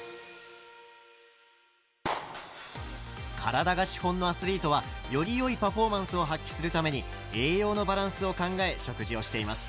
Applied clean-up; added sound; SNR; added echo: none; none; none; none.